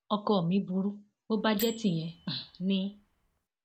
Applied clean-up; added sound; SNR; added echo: none; Bell; 17 dB; none.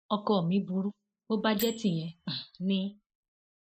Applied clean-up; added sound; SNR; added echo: classical method spectral subtraction.